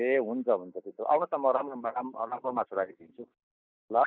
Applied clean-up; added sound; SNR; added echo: neural mask model Resemble Enhance denoiser.